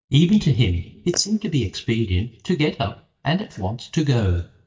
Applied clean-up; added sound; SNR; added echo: neural mask model DeepFilterNet 3.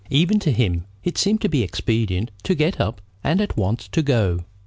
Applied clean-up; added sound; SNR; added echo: none; none; none; none.